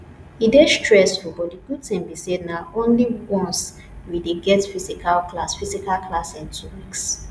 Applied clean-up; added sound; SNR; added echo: none; none; none; none.